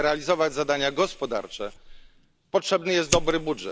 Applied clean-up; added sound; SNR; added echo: none; Fire; 11 dB; none.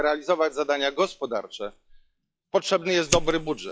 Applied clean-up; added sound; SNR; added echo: classical method log-MMSE.